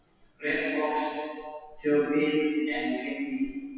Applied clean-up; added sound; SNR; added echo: classical method WPE with log-MMSE.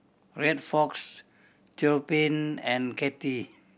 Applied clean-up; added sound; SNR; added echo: none; none; none; none.